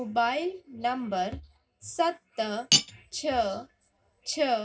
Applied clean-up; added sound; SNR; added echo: none; Cutlery, silverware; 0 dB; reverberation time 0.4 s.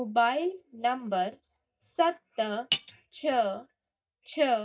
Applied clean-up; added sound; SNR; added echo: neural mask model DeepFilterNet 3.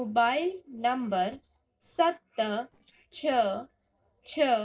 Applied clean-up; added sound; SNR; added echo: neural separator model SepFormer DNS4.